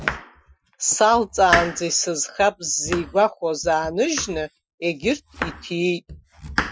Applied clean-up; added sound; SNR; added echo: classical method Wiener filter.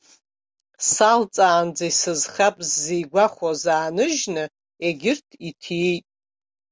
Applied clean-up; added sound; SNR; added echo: none; none; none; none.